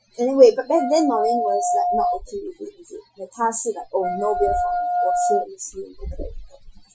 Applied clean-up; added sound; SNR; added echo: classical method Wiener filter.